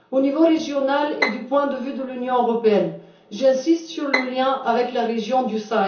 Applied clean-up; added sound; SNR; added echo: none; Bowed string instrument; 8 dB; reverberation time 0.6 s.